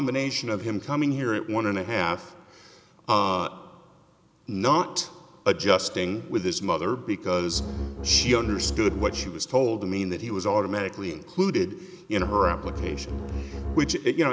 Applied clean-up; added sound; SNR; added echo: none; Bowed string instrument; 5 dB; none.